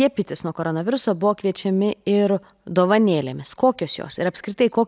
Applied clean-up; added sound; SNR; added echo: none; none; none; none.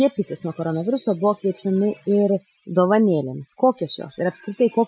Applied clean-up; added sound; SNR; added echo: classical method Wiener filter.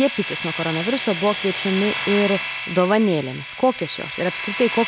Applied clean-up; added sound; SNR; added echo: none; Domestic sounds, home sounds; 7 dB; none.